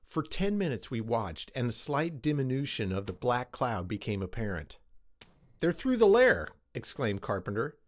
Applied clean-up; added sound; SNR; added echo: neural separator model SepFormer DNS4.